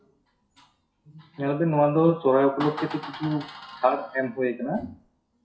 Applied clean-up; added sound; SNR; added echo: classical method WPE with log-MMSE.